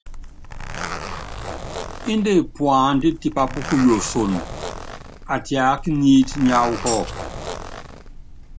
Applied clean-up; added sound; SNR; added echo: none; Tambourine + Zipper (clothing); 10 dB; none.